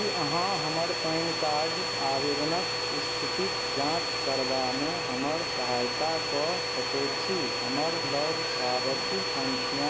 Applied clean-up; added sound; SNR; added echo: none; Domestic sounds, home sounds; -2 dB; none.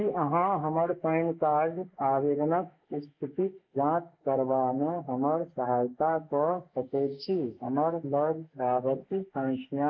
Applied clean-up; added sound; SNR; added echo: neural mask model Resemble Enhance denoiser.